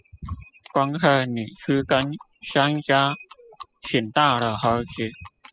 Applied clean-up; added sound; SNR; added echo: classical method spectral subtraction.